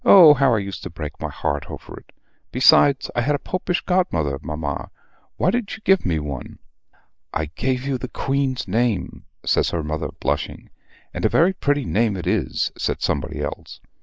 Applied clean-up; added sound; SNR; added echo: neural mask model Resemble Enhance denoiser.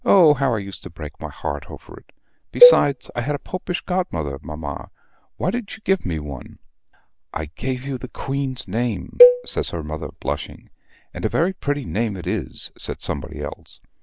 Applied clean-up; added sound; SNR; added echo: none; Cowbell; -5 dB; none.